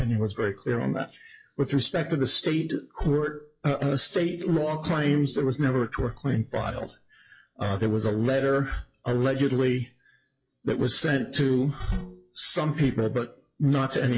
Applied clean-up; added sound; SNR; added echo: classical method WPE with log-MMSE.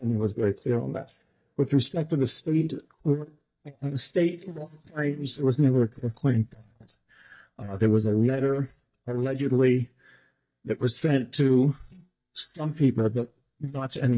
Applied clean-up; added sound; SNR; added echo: neural mask model DeepFilterNet 3.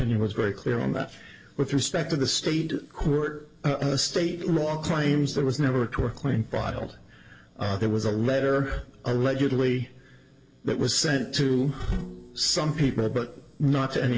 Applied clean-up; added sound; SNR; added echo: none; Snare drum; 16 dB; reverberation time 0.3 s.